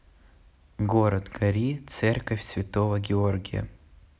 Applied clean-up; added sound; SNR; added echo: none; none; none; none.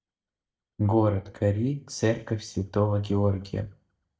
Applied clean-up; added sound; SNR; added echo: neural mask model DeepFilterNet 3.